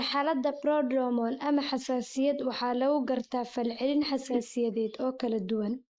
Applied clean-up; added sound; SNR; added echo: neural mask model Resemble Enhance denoiser.